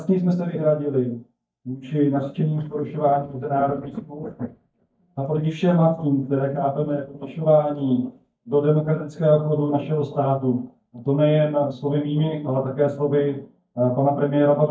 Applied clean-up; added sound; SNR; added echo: neural mask model DeepFilterNet 3.